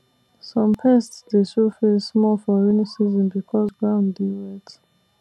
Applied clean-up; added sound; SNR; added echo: none; none; none; none.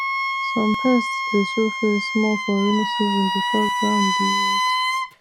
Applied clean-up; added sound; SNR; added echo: none; Wind instrument, woodwind instrument; 0 dB; none.